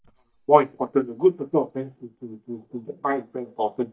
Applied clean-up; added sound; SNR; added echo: neural mask model DeepFilterNet 3.